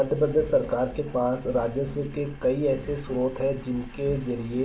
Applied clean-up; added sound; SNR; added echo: none; Engine; 14 dB; reverberation time 0.4 s.